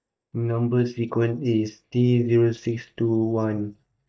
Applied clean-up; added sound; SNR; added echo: neural mask model DeepFilterNet 3.